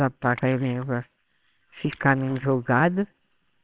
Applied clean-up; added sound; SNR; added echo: neural separator model SepFormer WHAMR!.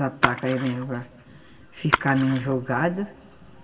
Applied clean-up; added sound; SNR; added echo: none; Splash, splatter; 5 dB; reverberation time 1.3 s.